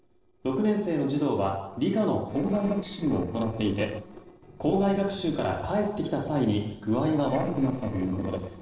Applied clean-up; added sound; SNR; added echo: neural separator model SepFormer DNS4.